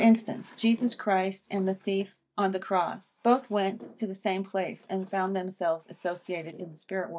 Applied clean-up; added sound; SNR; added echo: neural mask model DeepFilterNet 3.